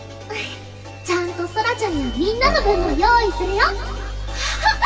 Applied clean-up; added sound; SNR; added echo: none; Burping, eructation; 7 dB; reverberation time 1.7 s.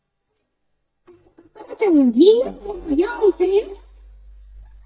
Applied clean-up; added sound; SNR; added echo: neural mask model DeepFilterNet 3.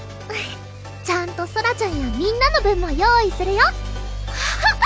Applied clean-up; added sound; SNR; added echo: none; none; none; none.